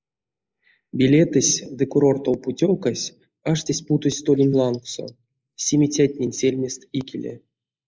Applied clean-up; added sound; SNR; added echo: neural mask model Resemble Enhance denoiser.